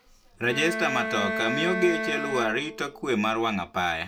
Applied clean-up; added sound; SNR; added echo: none; Bowed string instrument; 5 dB; none.